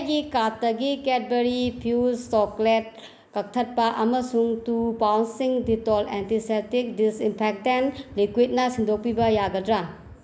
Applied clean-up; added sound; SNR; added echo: none; none; none; none.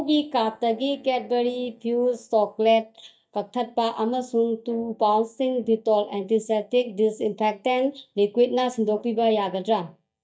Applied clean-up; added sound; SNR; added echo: neural mask model DeepFilterNet 3.